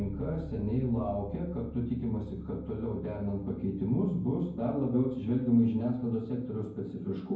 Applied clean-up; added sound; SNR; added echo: none; Bass guitar; 15 dB; reverberation time 0.9 s.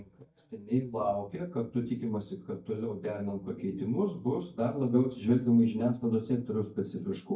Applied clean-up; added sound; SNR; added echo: neural mask model DeepFilterNet 3.